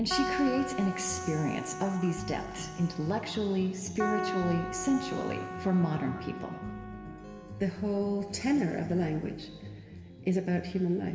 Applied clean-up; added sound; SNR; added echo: none; Keyboard (musical); 7 dB; reverberation time 2.7 s.